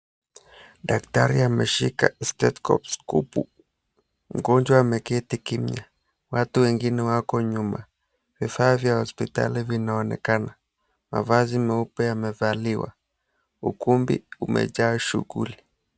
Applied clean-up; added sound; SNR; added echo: none; none; none; none.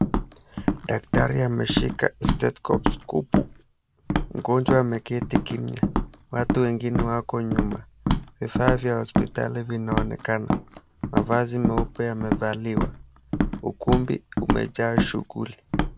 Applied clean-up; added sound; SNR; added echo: none; Walk, footsteps; 0 dB; none.